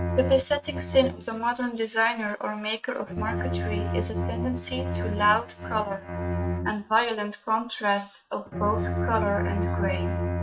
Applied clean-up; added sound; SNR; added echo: neural mask model RNNoise.